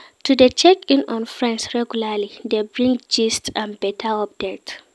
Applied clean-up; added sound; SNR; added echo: none; none; none; none.